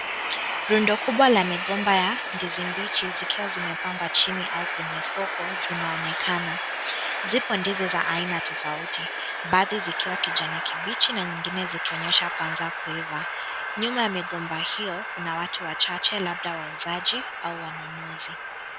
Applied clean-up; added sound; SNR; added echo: none; Train; 3 dB; none.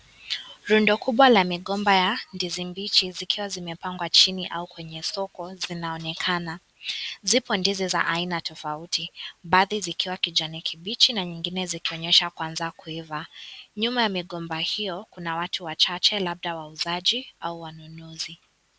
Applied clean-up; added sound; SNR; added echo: none; none; none; none.